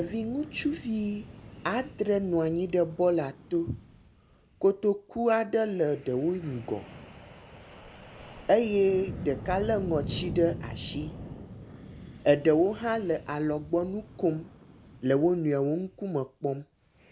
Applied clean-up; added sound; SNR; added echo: none; Wind; 14 dB; none.